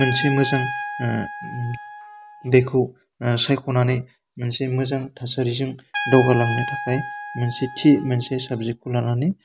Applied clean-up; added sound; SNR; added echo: none; Trumpet; 10 dB; none.